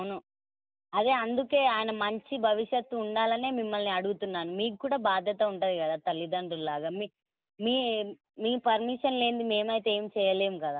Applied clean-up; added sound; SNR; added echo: none; none; none; none.